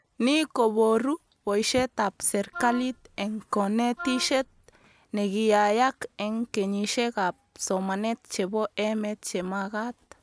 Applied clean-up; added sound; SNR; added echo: none; Wind instrument, woodwind instrument; 13 dB; none.